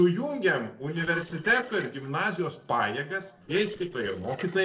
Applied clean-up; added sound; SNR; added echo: neural separator model SepFormer DNS4.